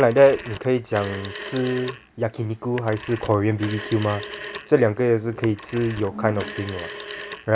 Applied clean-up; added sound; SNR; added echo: none; Telephone; 14 dB; none.